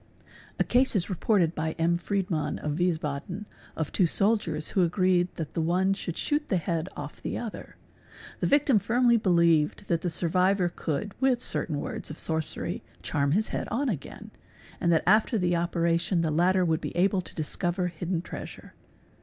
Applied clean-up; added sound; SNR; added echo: none; none; none; none.